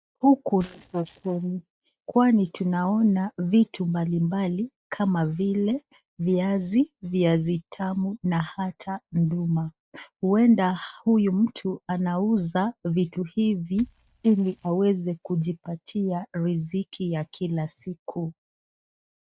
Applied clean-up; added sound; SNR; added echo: neural mask model DeepFilterNet 3.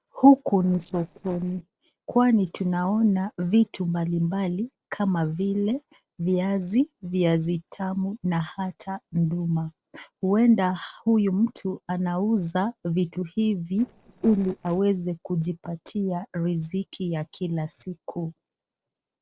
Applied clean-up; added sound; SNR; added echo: neural separator model SepFormer DNS4.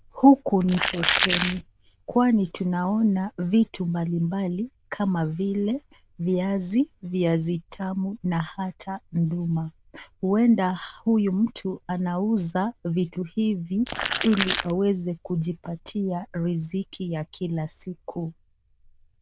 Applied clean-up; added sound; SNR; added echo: neural diffusion model UNIVERSE++.